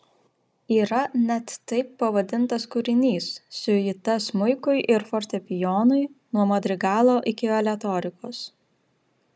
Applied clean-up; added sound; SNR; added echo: none; none; none; none.